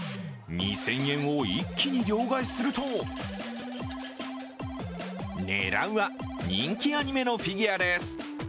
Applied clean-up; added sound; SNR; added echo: none; none; none; none.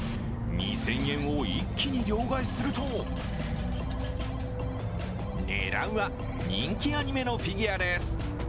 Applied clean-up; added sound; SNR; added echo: none; Insect / Frog; 0 dB; none.